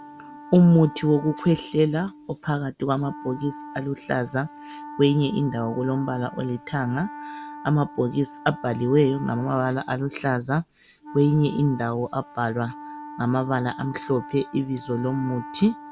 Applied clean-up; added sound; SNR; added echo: none; Wind instrument, woodwind instrument; 16 dB; none.